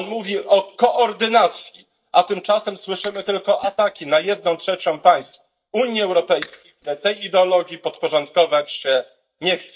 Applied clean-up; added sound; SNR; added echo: neural mask model DeepFilterNet 3.